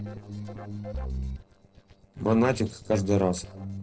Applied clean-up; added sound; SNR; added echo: neural separator model SepFormer DNS4.